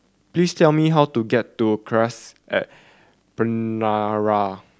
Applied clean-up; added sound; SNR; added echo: none; none; none; none.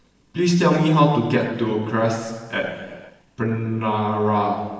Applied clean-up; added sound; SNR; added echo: none; none; none; reverberation time 1.2 s.